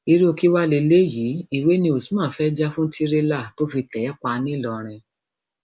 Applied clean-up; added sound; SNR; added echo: none; none; none; none.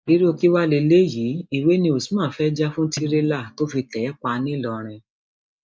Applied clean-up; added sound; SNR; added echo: neural mask model DeepFilterNet 3.